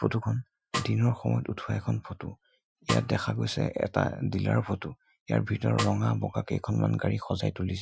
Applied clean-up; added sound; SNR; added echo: classical method Wiener filter.